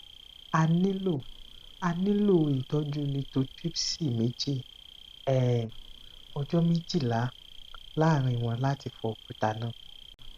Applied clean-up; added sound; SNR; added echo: none; Insect; 17 dB; none.